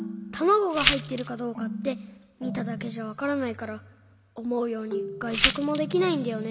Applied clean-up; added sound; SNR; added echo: none; Glass; 0 dB; none.